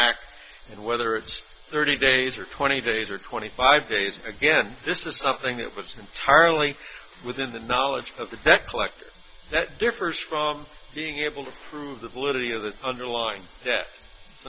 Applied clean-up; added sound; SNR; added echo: none; none; none; none.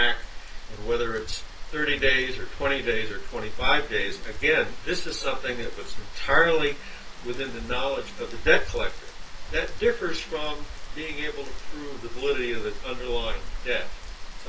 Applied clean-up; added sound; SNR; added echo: none; Rain; 12 dB; reverberation time 0.2 s.